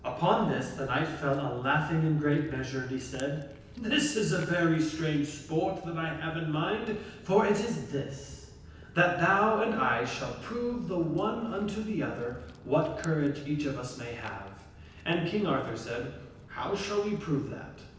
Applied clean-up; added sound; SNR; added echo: none; Walk, footsteps; 19 dB; reverberation time 0.9 s.